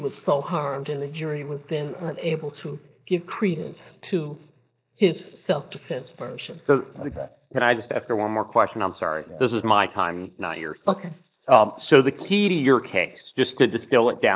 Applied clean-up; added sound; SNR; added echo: neural mask model Resemble Enhance denoiser.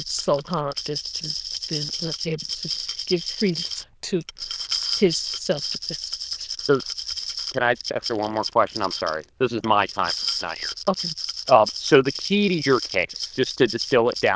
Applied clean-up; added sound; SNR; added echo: neural diffusion model UNIVERSE++.